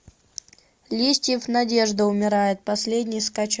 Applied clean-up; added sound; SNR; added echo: none; none; none; none.